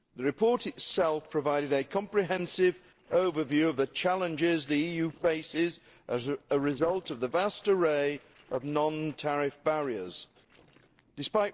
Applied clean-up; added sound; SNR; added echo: neural separator model SepFormer DNS4.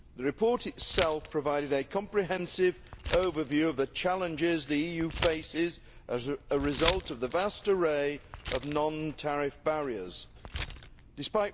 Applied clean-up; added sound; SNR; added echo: none; Keys jangling; 5 dB; none.